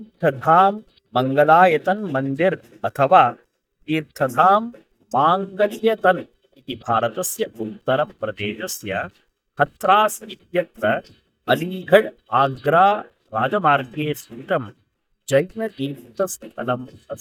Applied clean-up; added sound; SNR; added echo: neural mask model DeepFilterNet 3.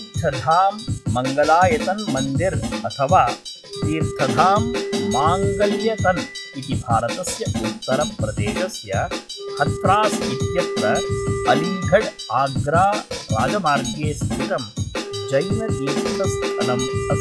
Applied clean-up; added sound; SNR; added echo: classical method log-MMSE.